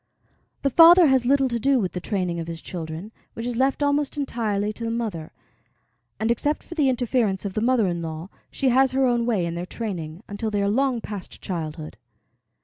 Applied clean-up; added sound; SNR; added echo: none; none; none; none.